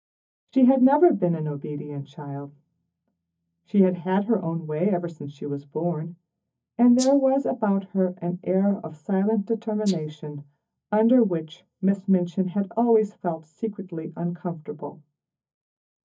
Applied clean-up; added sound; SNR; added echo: neural mask model DeepFilterNet 3.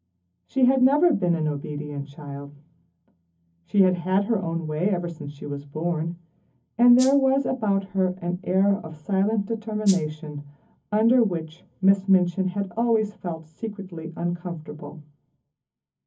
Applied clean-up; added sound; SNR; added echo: none; Rattle (instrument); 14 dB; reverberation time 0.3 s.